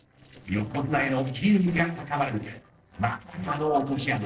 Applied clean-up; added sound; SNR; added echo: neural separator model SepFormer DNS4.